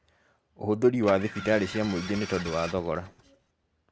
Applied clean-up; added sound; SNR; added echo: none; Engine starting; 12 dB; none.